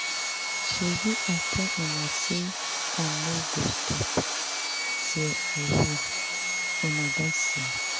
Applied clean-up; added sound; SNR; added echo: none; Sawing; -3 dB; none.